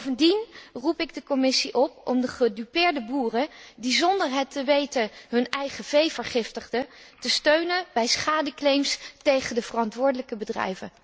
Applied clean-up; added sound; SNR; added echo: none; none; none; none.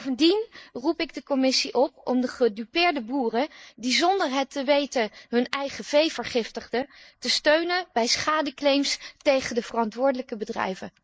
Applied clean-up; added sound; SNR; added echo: neural mask model Resemble Enhance denoiser.